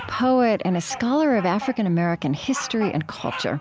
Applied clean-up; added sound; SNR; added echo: none; Bird vocalization, bird call, bird song; 15 dB; none.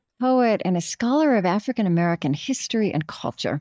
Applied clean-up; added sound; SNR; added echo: neural mask model DeepFilterNet 3.